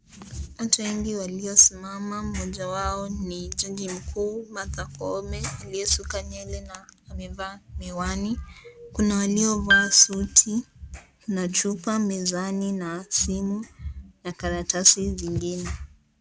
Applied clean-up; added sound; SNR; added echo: none; Piano; 1 dB; none.